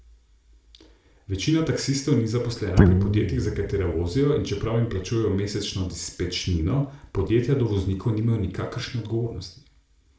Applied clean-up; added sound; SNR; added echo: none; Guitar; -3 dB; reverberation time 0.4 s.